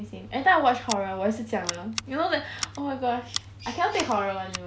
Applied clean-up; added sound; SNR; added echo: none; Scissors; 12 dB; none.